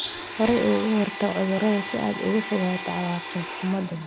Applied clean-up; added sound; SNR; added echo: none; Domestic sounds, home sounds; 9 dB; none.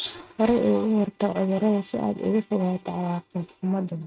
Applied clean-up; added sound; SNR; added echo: neural mask model RNNoise.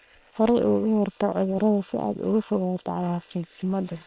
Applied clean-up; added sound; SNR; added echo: neural separator model SepFormer WHAM!.